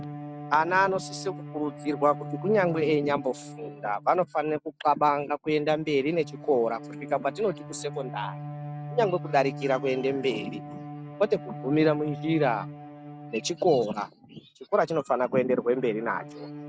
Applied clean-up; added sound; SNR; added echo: none; Bowed string instrument; 13 dB; none.